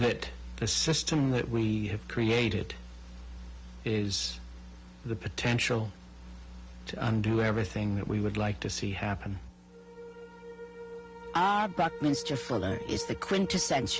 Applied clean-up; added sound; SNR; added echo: none; none; none; none.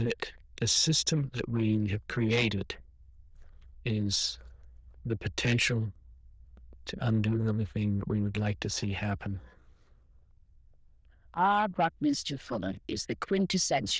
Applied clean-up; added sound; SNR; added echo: neural diffusion model UNIVERSE++.